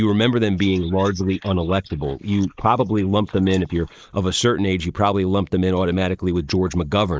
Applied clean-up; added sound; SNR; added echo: neural mask model Resemble Enhance denoiser.